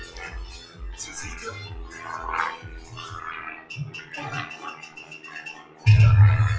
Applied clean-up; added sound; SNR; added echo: classical method WPE with log-MMSE.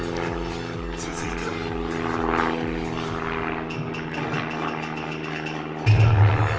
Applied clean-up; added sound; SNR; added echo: none; Aircraft; 2 dB; reverberation time 0.1 s.